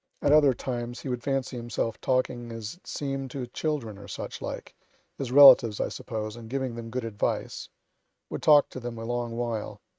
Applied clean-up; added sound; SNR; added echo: neural mask model RNNoise.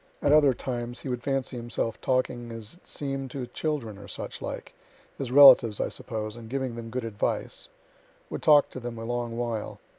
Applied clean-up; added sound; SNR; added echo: none; Knock; 16 dB; none.